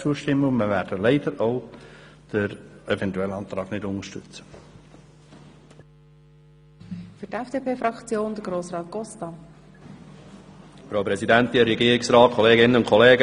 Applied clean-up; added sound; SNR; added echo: none; none; none; none.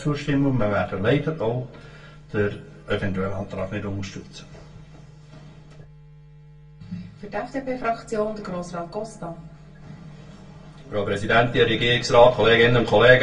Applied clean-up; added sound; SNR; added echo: none; none; none; reverberation time 0.2 s.